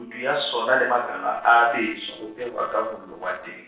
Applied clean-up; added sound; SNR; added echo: neural separator model SepFormer DNS4.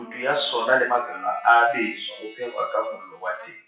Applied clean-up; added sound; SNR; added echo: classical method WPE with log-MMSE.